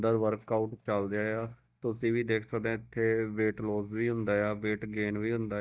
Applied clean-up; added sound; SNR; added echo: neural mask model DeepFilterNet 3.